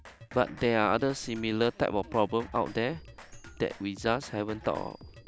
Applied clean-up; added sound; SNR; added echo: none; Drum kit; 18 dB; none.